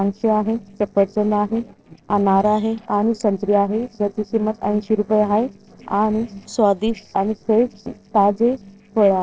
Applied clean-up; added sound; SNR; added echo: neural separator model SepFormer DNS4.